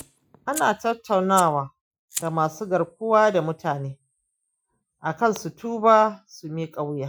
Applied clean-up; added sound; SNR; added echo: classical method Wiener filter.